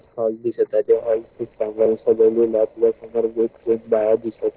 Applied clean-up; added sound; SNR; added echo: neural separator model SepFormer DNS4.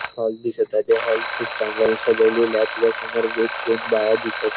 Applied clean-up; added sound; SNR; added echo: none; Alarm; 4 dB; none.